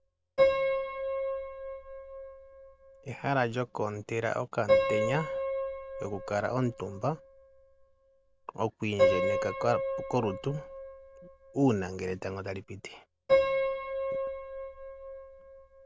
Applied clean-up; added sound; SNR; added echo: none; Piano; -2 dB; none.